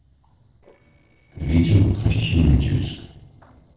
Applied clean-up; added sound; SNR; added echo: neural separator model SepFormer DNS4.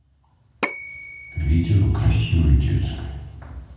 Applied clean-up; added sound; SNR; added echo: none; Bell / Telephone; 13 dB; reverberation time 1.2 s.